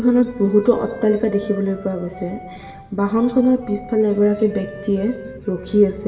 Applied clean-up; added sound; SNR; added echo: none; Wind instrument, woodwind instrument; 19 dB; reverberation time 1.7 s.